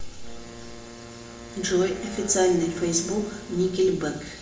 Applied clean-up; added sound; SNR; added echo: none; Wind instrument, woodwind instrument; 17 dB; reverberation time 0.7 s.